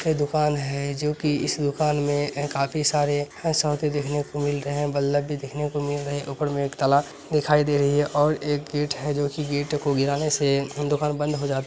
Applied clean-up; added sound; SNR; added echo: none; none; none; none.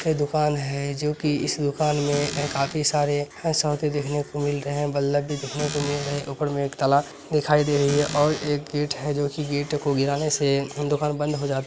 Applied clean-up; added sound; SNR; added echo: none; Squeak / Cupboard open or close; 10 dB; none.